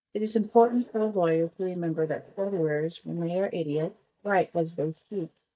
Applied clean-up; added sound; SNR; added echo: neural mask model DeepFilterNet 3.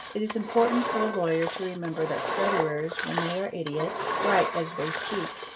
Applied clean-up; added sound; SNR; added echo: none; Engine; 3 dB; reverberation time 0.1 s.